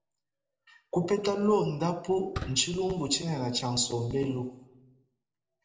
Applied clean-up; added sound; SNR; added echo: neural separator model SepFormer DNS4.